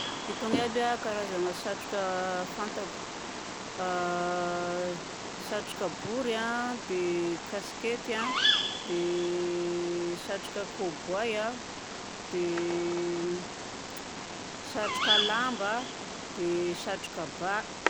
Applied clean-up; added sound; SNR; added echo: none; Bird vocalization, bird call, bird song; 2 dB; none.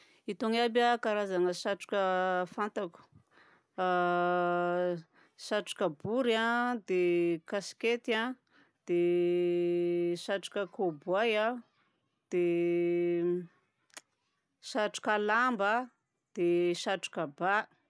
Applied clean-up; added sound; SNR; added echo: none; none; none; none.